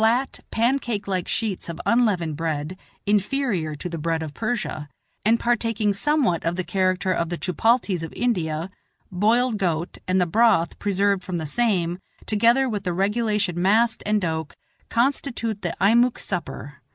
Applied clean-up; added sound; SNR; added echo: none; none; none; none.